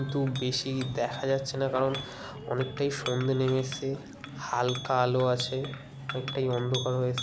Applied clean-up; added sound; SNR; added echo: none; Chink, clink; 12 dB; none.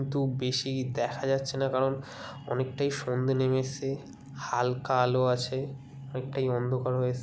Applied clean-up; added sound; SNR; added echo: none; none; none; none.